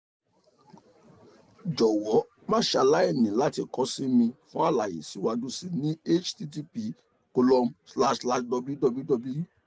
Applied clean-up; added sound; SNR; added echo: none; none; none; none.